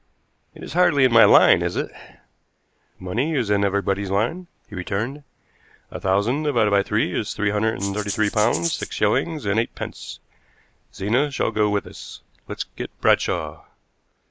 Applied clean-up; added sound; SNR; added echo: neural mask model Resemble Enhance denoiser.